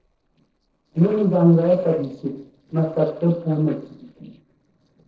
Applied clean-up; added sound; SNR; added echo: neural separator model SepFormer DNS4.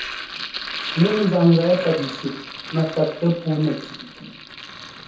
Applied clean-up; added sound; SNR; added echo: none; Sink (filling or washing); 11 dB; reverberation time 0.6 s.